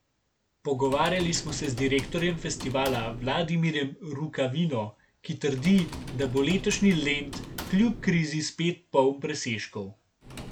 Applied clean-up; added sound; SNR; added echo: none; Typing; 14 dB; none.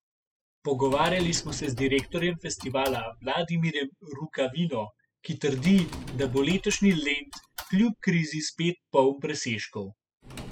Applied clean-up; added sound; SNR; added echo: classical method spectral subtraction.